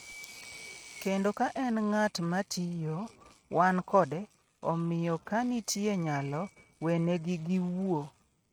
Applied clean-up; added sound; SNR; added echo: neural mask model RNNoise.